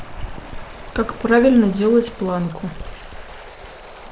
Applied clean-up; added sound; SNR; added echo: none; Waves, surf; 19 dB; none.